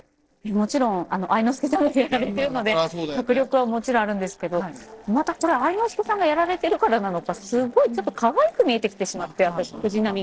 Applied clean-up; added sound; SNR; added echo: neural separator model SepFormer DNS4.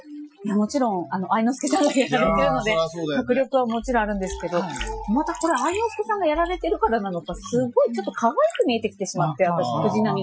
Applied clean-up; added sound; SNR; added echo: classical method Wiener filter.